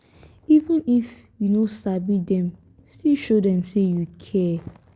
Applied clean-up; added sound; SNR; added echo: none; none; none; none.